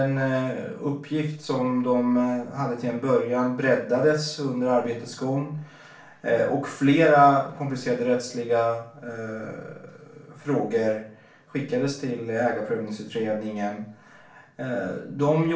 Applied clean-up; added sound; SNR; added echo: none; none; none; reverberation time 0.4 s.